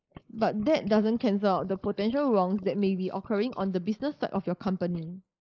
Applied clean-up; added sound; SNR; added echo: neural mask model Resemble Enhance denoiser.